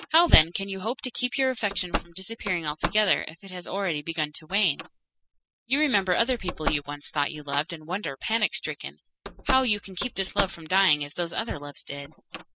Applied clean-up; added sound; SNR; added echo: classical method spectral subtraction.